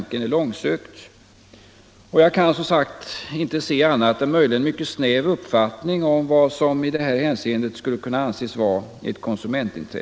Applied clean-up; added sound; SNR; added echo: none; none; none; none.